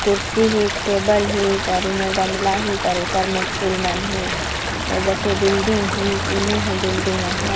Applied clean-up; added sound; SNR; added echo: none; Stream; 2 dB; none.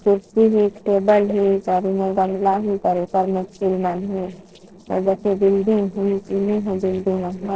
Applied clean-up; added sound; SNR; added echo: neural separator model SepFormer DNS4.